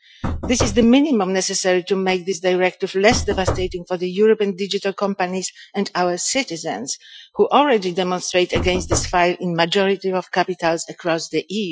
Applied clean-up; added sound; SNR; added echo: classical method Wiener filter.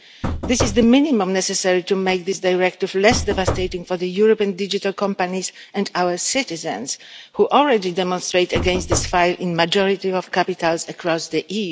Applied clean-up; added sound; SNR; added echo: none; Knock / Wood; 6 dB; none.